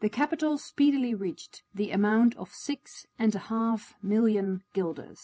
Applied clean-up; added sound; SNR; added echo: none; none; none; none.